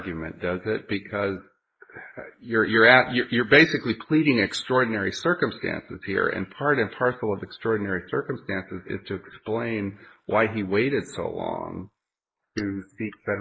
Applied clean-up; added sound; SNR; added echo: neural mask model Resemble Enhance denoiser.